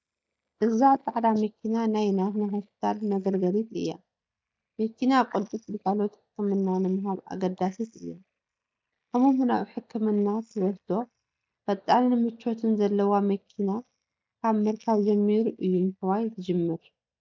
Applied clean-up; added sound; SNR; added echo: neural mask model DeepFilterNet 3.